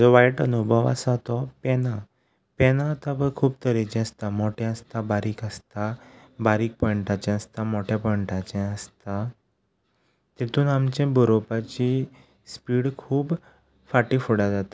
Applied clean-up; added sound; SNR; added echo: none; none; none; none.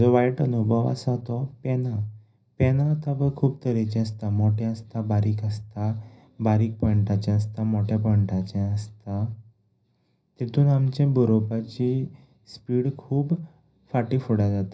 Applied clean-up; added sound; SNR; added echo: none; none; none; reverberation time 0.4 s.